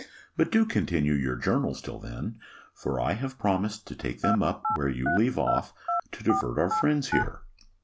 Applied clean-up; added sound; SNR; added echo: none; Telephone; 3 dB; none.